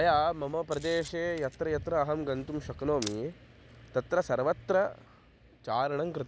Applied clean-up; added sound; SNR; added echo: none; Camera; 20 dB; none.